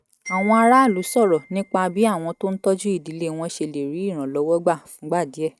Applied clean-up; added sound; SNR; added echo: neural mask model RNNoise.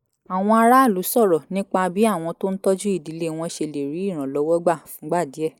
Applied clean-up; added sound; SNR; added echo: neural mask model Resemble Enhance denoiser.